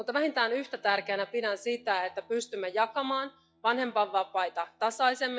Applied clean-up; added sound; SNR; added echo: classical method log-MMSE.